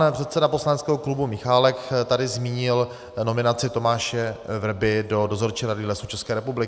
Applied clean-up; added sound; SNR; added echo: none; none; none; none.